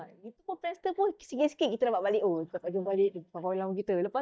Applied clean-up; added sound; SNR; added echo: neural mask model DeepFilterNet 3.